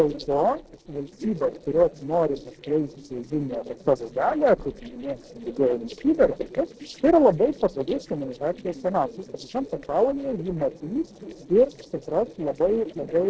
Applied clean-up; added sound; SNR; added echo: neural separator model SepFormer DNS4.